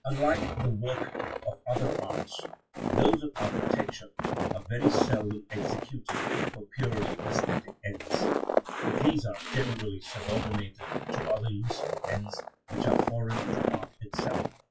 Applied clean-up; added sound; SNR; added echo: classical method WPE with log-MMSE.